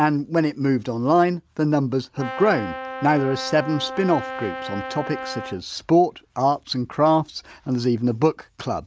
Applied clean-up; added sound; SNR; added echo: none; Brass instrument; 10 dB; none.